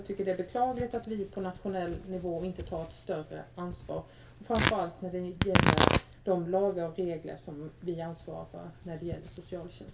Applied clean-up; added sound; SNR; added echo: none; Tearing; 0 dB; reverberation time 0.2 s.